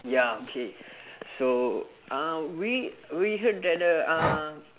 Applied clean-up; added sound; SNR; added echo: none; Breathing; 10 dB; none.